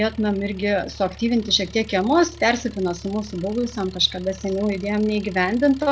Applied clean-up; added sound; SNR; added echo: none; Engine; 19 dB; none.